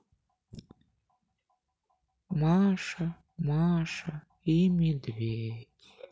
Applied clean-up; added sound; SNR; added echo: none; none; none; none.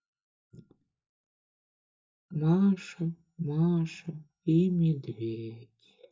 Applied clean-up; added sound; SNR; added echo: neural mask model DeepFilterNet 3.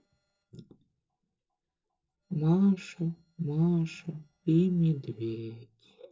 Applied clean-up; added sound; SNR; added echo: neural separator model SepFormer DNS4.